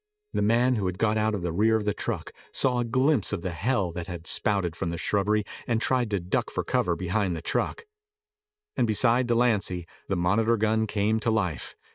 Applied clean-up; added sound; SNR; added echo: neural mask model DeepFilterNet 3.